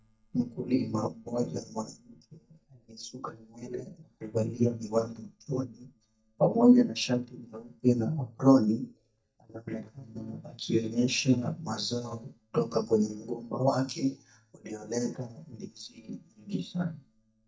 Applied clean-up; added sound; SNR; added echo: neural mask model DeepFilterNet 3.